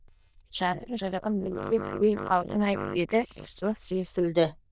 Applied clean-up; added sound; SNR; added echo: neural diffusion model UNIVERSE++.